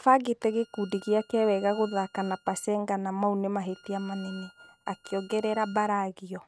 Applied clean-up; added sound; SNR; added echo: neural mask model RNNoise.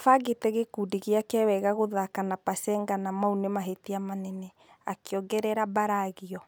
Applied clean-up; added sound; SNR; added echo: none; none; none; none.